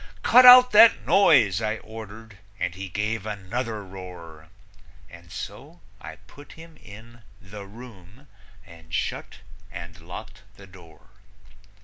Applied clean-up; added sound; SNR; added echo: none; none; none; none.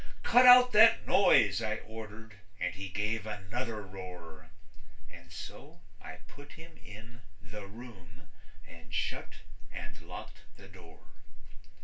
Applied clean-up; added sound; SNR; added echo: none; none; none; reverberation time 0.2 s.